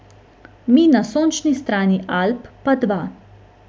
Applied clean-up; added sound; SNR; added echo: none; none; none; none.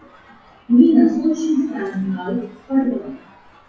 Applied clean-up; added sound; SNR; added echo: classical method WPE with log-MMSE.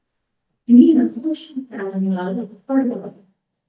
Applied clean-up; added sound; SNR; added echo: neural mask model DeepFilterNet 3.